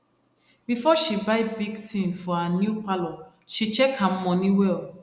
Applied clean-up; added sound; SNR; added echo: none; none; none; none.